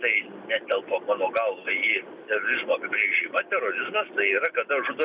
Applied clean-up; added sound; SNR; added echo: none; none; none; none.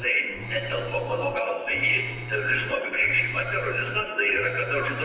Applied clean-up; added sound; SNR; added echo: none; Telephone; 12 dB; reverberation time 1.2 s.